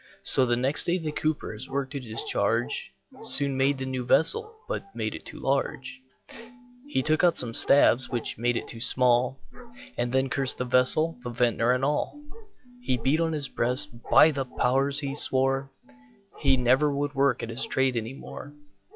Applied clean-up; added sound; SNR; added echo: classical method log-MMSE.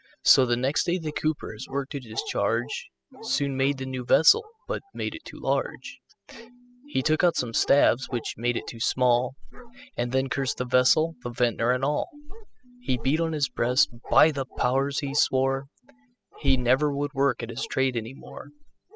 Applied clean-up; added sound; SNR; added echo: classical method spectral subtraction.